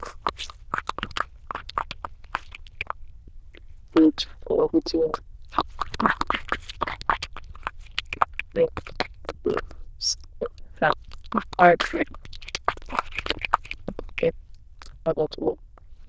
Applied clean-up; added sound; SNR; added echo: neural diffusion model UNIVERSE++.